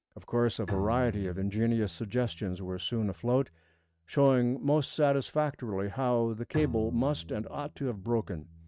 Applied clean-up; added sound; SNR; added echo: neural mask model RNNoise.